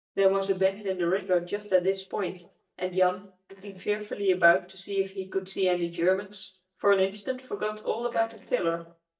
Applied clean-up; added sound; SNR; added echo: neural mask model DeepFilterNet 3.